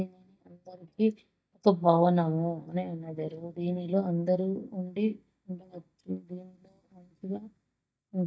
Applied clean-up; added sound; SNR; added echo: neural mask model DeepFilterNet 3.